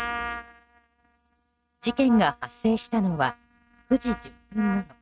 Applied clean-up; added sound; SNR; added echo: neural mask model RNNoise.